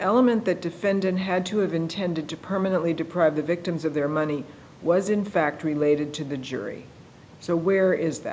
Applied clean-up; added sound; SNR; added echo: none; none; none; none.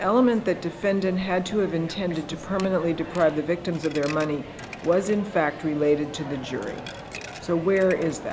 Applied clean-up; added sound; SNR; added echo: none; Coin (dropping); 14 dB; none.